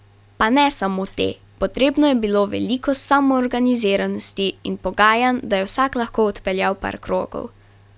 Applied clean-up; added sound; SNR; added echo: none; none; none; none.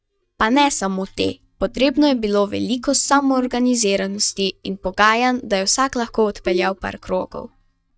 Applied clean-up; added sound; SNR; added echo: neural mask model DeepFilterNet 3.